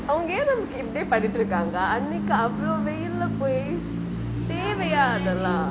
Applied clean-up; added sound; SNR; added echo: none; none; none; none.